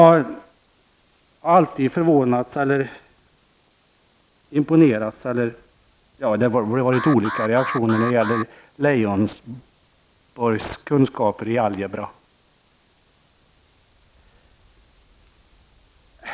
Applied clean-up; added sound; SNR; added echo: neural mask model Resemble Enhance denoiser.